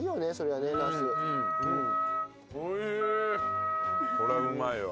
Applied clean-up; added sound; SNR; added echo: none; Wind instrument, woodwind instrument; -2 dB; none.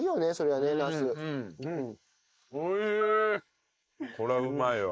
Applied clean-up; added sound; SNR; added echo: neural mask model Resemble Enhance denoiser.